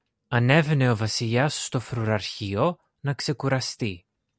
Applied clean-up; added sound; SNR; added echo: none; none; none; none.